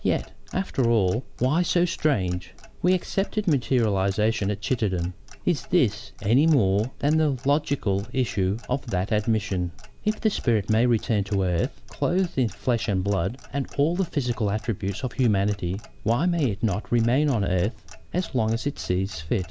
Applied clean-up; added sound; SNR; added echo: none; Clock; 15 dB; none.